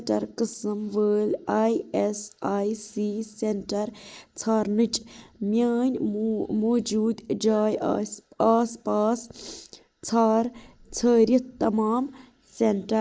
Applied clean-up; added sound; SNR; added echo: neural mask model Resemble Enhance denoiser.